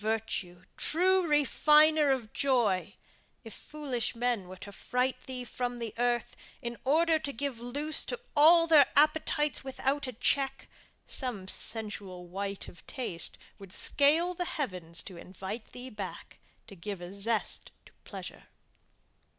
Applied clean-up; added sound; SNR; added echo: none; none; none; none.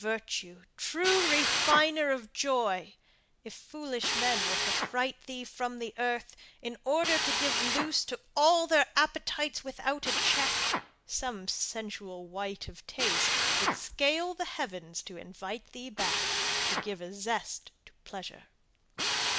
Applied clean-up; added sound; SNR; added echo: none; Drill; 2 dB; none.